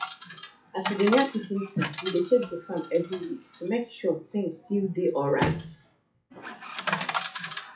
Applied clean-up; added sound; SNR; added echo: classical method WPE with log-MMSE.